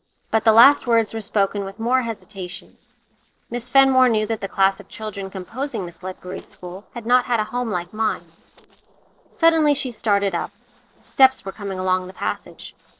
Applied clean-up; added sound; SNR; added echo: neural separator model SepFormer DNS4.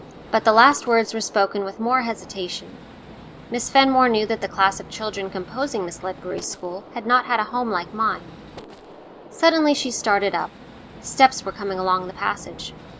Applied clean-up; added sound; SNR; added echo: none; Gunshot, gunfire; 18 dB; none.